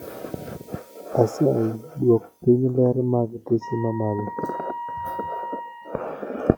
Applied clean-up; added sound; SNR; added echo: classical method log-MMSE.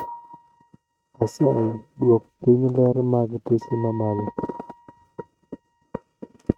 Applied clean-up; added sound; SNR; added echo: neural mask model RNNoise.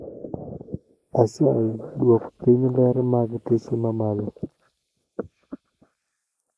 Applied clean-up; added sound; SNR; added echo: neural mask model Resemble Enhance denoiser.